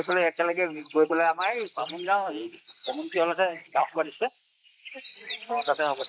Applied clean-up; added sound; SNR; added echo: neural mask model Resemble Enhance denoiser.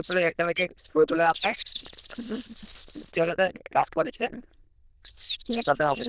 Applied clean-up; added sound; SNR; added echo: neural diffusion model UNIVERSE++.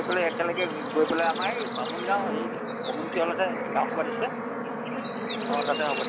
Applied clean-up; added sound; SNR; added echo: none; Bird / Insect / Frog; 2 dB; none.